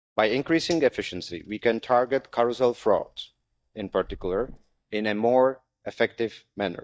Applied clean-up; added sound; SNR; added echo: neural mask model DeepFilterNet 3.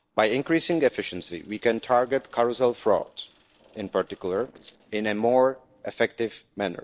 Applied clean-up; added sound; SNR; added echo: neural separator model SepFormer DNS4.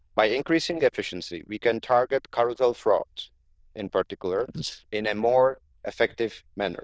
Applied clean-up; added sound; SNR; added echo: neural diffusion model UNIVERSE++.